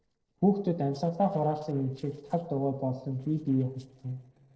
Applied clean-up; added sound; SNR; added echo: neural separator model SepFormer DNS4.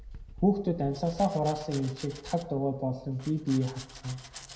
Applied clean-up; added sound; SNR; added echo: none; Domestic sounds, home sounds; 16 dB; reverberation time 0.7 s.